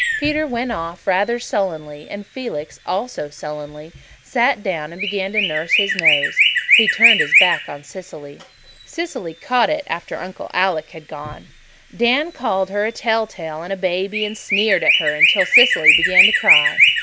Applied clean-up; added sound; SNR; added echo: none; Chirp, tweet; -3 dB; none.